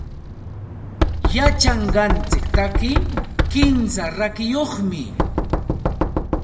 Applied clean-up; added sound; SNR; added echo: none; Knock; -2 dB; reverberation time 1.6 s.